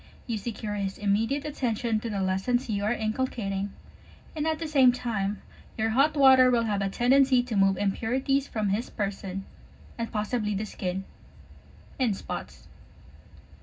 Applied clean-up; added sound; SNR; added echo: none; none; none; reverberation time 0.4 s.